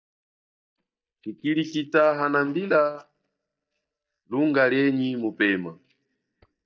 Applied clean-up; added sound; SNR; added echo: neural mask model DeepFilterNet 3.